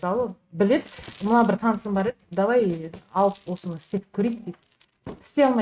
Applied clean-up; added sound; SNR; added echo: neural mask model RNNoise.